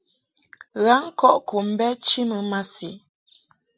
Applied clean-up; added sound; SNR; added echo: none; none; none; none.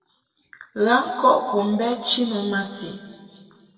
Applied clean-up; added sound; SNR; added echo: none; none; none; reverberation time 2.0 s.